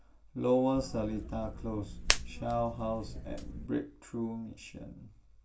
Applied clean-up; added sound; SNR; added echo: none; Hands; 3 dB; reverberation time 0.2 s.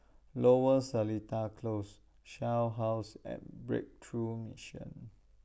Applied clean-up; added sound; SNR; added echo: none; none; none; none.